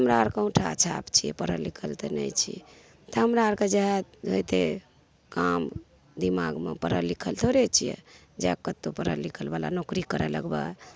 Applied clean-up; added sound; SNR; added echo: none; none; none; none.